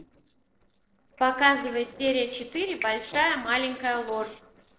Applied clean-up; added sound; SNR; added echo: neural separator model SepFormer DNS4.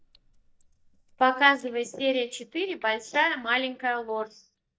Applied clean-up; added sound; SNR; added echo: neural mask model DeepFilterNet 3.